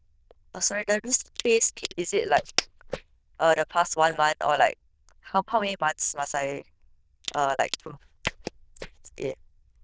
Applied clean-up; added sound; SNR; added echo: neural diffusion model UNIVERSE++.